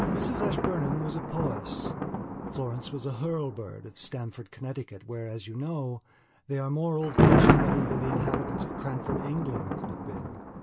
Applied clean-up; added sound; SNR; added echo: none; Thunder; -4 dB; none.